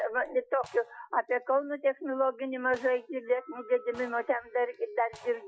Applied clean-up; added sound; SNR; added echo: classical method Wiener filter.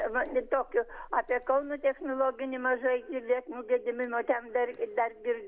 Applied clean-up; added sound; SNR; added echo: none; none; none; none.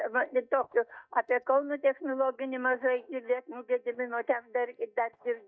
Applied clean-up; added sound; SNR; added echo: neural mask model DeepFilterNet 3.